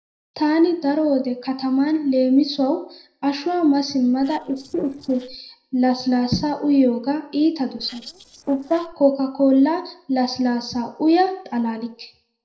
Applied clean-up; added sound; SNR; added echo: neural separator model SepFormer DNS4.